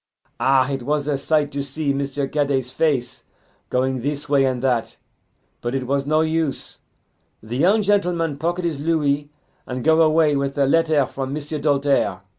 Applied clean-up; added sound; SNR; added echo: none; none; none; none.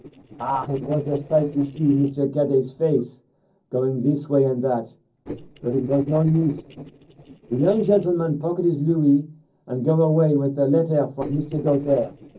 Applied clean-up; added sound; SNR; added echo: neural separator model SepFormer DNS4.